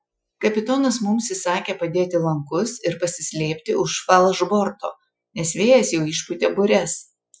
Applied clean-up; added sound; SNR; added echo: classical method Wiener filter.